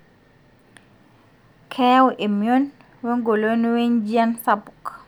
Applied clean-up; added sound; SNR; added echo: none; none; none; none.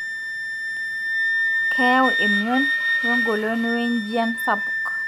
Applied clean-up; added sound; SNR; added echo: none; Wind instrument, woodwind instrument; -2 dB; none.